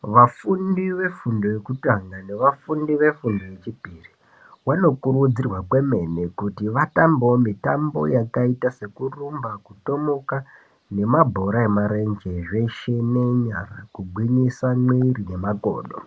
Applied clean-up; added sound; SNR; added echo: none; none; none; none.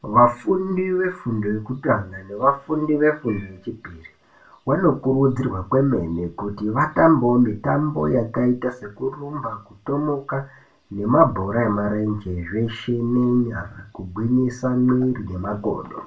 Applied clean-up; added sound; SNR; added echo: none; none; none; reverberation time 0.2 s.